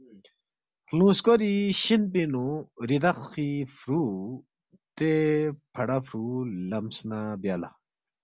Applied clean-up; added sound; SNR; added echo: none; none; none; none.